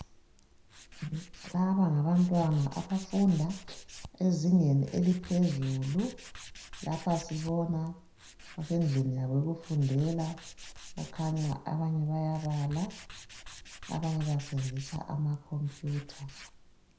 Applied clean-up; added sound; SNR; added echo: none; Tools; 17 dB; reverberation time 0.5 s.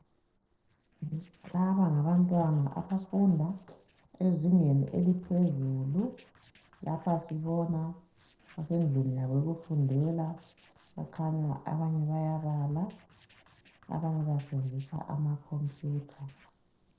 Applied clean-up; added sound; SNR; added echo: neural separator model SepFormer DNS4.